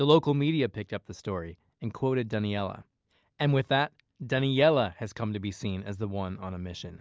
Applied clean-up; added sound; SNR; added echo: none; none; none; none.